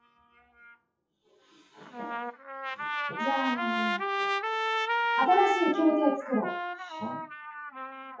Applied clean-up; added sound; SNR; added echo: classical method WPE with log-MMSE.